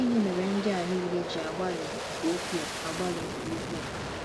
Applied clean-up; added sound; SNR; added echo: none; Aircraft; 3 dB; none.